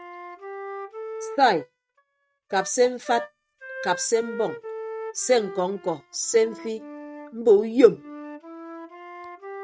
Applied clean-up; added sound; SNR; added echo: neural mask model RNNoise.